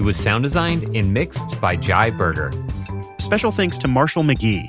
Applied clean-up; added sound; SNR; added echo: none; none; none; none.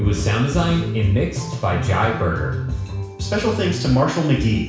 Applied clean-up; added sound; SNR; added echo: none; none; none; reverberation time 0.7 s.